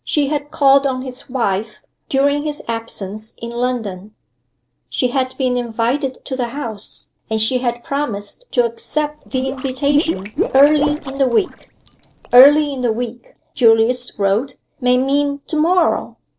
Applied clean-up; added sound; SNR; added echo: neural separator model SepFormer DNS4.